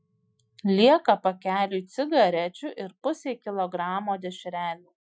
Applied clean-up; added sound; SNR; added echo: classical method Wiener filter.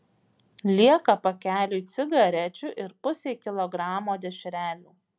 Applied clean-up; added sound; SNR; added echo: none; none; none; none.